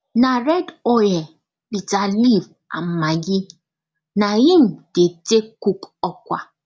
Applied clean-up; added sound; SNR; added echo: none; none; none; none.